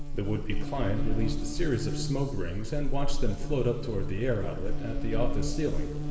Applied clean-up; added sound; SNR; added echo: none; Buzz; -4 dB; reverberation time 2.1 s.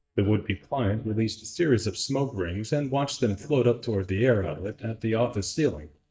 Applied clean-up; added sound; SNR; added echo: neural mask model DeepFilterNet 3.